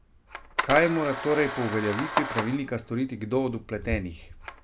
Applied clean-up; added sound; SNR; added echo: none; Camera; 5 dB; none.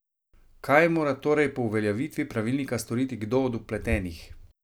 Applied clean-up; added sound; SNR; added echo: none; none; none; none.